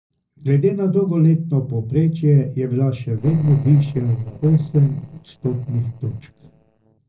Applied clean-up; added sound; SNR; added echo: neural separator model SepFormer DNS4.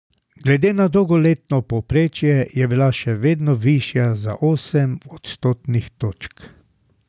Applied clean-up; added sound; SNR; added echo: none; none; none; none.